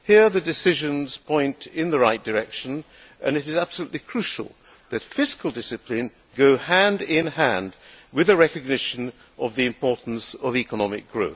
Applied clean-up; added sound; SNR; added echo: none; none; none; none.